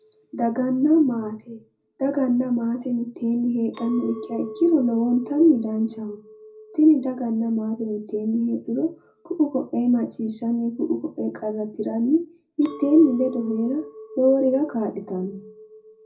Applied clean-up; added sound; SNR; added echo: none; Chink, clink; 20 dB; reverberation time 0.4 s.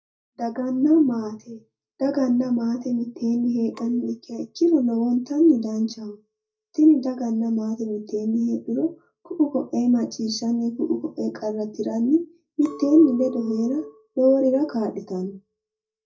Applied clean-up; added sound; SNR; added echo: neural mask model DeepFilterNet 3.